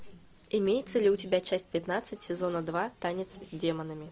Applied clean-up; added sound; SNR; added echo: none; none; none; none.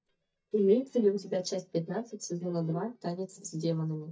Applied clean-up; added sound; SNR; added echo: neural mask model DeepFilterNet 3.